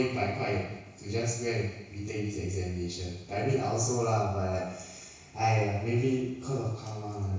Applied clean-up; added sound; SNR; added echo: none; none; none; reverberation time 1.1 s.